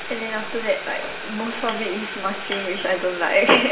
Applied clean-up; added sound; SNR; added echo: none; Boiling; 10 dB; reverberation time 0.7 s.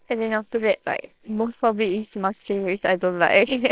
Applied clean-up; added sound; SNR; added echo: neural separator model SepFormer WHAMR!.